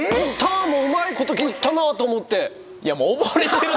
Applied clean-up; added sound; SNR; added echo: none; none; none; none.